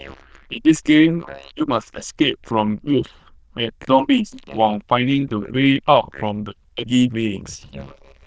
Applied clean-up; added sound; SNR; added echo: neural diffusion model UNIVERSE++.